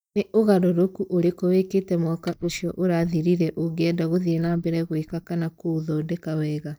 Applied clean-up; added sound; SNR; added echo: neural mask model DeepFilterNet 3.